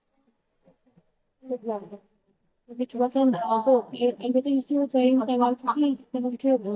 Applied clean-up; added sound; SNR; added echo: neural mask model DeepFilterNet 3.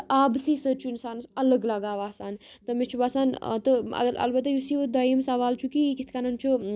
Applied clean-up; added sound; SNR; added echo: none; none; none; none.